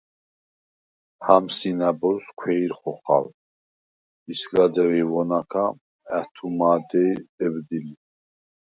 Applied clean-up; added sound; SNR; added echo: none; none; none; none.